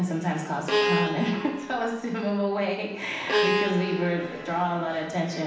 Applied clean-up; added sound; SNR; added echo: none; Bowed string instrument; 2 dB; reverberation time 0.9 s.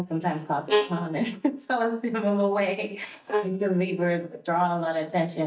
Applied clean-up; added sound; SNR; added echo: neural mask model DeepFilterNet 3.